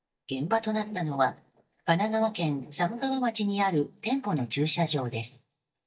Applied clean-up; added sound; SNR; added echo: neural mask model DeepFilterNet 3.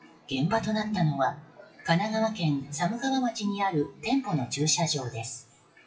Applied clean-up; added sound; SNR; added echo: classical method WPE with log-MMSE.